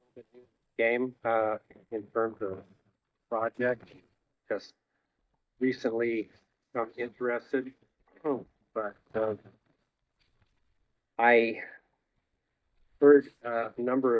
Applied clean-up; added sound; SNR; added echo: neural mask model DeepFilterNet 3.